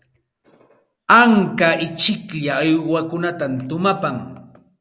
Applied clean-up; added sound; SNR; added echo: none; none; none; none.